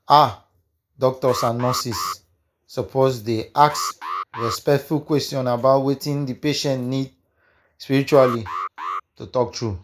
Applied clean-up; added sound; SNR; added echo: neural mask model Resemble Enhance denoiser.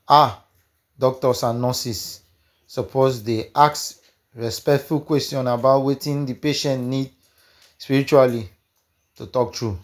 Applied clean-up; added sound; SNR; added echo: none; none; none; none.